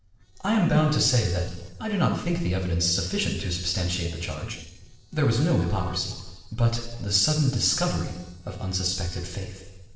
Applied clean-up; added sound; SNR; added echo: neural separator model SepFormer DNS4.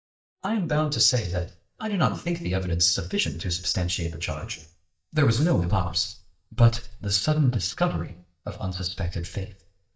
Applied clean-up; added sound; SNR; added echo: neural mask model DeepFilterNet 3.